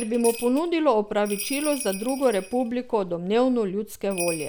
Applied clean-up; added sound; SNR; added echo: none; Bell; 14 dB; none.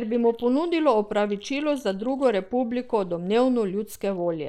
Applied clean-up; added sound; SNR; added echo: neural mask model Resemble Enhance denoiser.